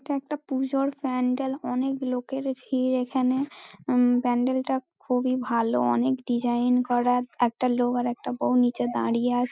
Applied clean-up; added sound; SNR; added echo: none; none; none; none.